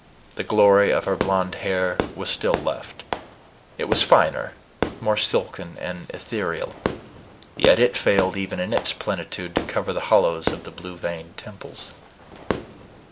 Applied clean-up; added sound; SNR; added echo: none; Fireworks; 9 dB; none.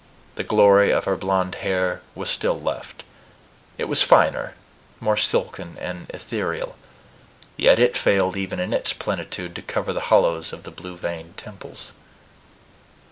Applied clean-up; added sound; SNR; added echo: none; none; none; none.